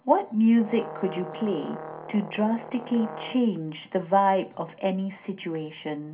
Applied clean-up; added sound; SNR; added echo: none; Brass instrument; 13 dB; reverberation time 0.3 s.